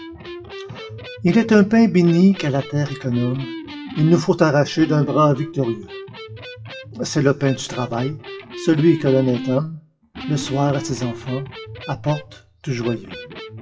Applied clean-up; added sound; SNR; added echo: classical method WPE with log-MMSE.